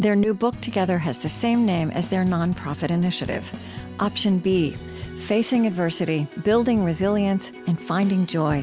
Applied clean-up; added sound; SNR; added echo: none; none; none; none.